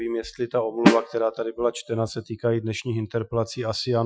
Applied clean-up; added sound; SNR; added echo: classical method Wiener filter.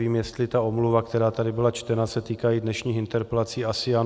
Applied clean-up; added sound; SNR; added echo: none; none; none; none.